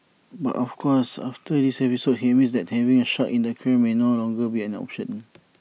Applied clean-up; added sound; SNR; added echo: none; none; none; none.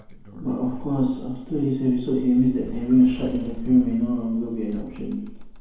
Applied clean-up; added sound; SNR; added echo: none; Sliding door; 13 dB; reverberation time 2.2 s.